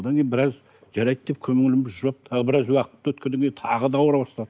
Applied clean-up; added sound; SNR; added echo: none; none; none; none.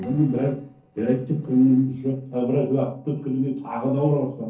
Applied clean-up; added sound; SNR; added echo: neural separator model SepFormer DNS4.